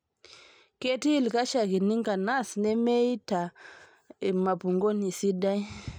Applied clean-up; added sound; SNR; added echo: none; none; none; none.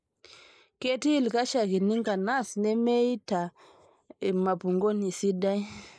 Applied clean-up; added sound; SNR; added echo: neural mask model Resemble Enhance denoiser.